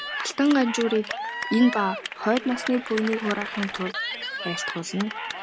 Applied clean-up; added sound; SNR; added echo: none; Cheering / Clapping; 7 dB; none.